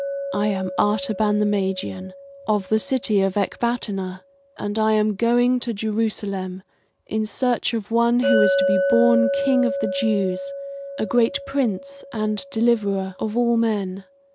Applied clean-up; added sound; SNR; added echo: none; Chink, clink; 7 dB; none.